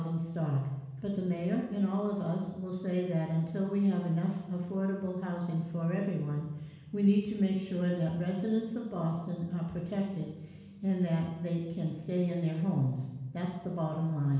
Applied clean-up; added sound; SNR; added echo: none; none; none; reverberation time 1.1 s.